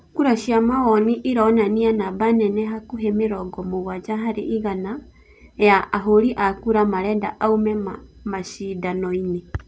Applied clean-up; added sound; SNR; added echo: none; none; none; none.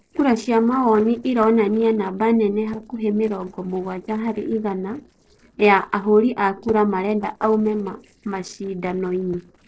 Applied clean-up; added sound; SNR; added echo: neural separator model SepFormer DNS4.